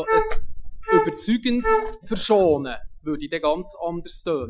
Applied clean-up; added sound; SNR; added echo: classical method Wiener filter.